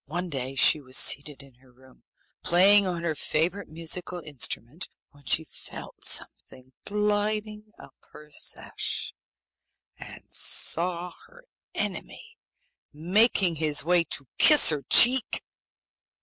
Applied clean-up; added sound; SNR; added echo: none; none; none; none.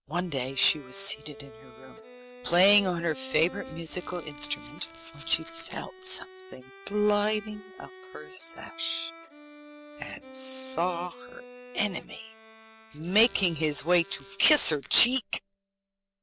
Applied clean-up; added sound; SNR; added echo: none; Squeak + Bowed string instrument; 16 dB; none.